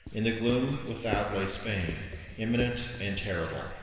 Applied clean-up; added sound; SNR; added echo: none; Writing; 10 dB; reverberation time 2.2 s.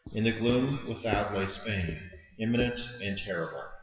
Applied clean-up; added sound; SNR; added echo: classical method WPE with log-MMSE.